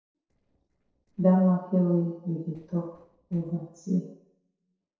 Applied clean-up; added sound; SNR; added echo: neural separator model SepFormer DNS4.